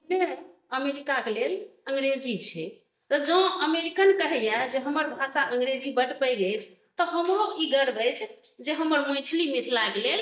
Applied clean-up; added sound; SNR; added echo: neural mask model DeepFilterNet 3.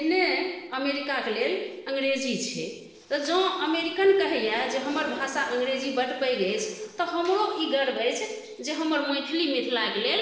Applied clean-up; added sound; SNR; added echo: neural separator model SepFormer DNS4.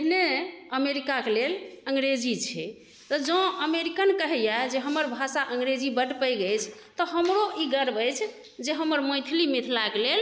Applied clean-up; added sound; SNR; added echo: none; none; none; none.